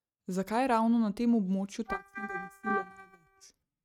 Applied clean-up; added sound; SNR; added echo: neural mask model RNNoise.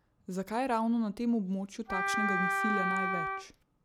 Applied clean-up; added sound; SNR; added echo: none; Wind instrument, woodwind instrument; -2 dB; none.